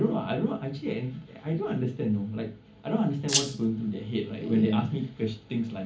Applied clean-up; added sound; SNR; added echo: none; Rattle (instrument); 1 dB; reverberation time 0.4 s.